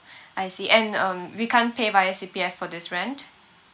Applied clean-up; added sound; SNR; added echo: none; none; none; none.